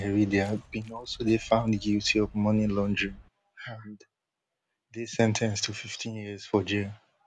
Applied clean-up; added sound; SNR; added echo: none; Walk, footsteps; 19 dB; none.